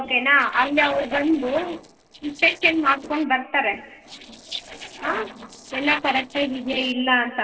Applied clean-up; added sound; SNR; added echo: neural separator model SepFormer DNS4.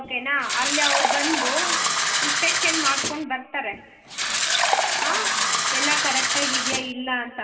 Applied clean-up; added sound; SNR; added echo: none; Fill (with liquid); -5 dB; reverberation time 2.6 s.